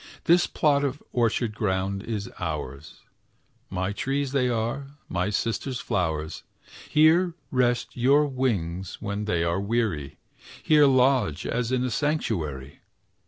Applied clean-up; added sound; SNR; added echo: none; none; none; none.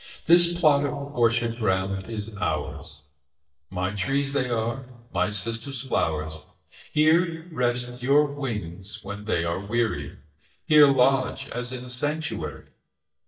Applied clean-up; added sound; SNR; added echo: neural mask model DeepFilterNet 3.